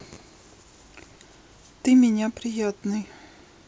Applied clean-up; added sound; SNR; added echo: none; none; none; none.